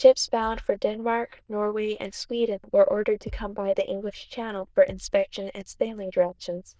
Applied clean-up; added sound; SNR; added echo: neural diffusion model UNIVERSE++.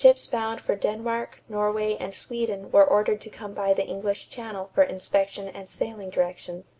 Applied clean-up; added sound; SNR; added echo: none; none; none; none.